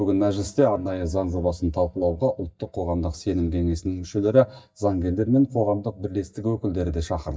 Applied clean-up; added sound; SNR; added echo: neural mask model DeepFilterNet 3.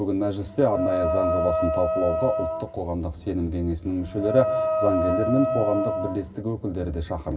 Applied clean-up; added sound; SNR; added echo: none; Wind instrument, woodwind instrument; 1 dB; reverberation time 2.0 s.